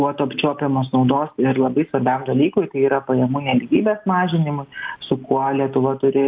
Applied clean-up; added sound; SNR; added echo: none; none; none; none.